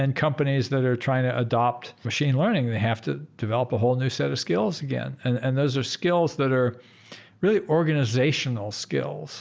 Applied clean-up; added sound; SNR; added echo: none; none; none; none.